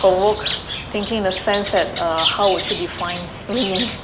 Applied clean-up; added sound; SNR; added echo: none; Bird; 6 dB; none.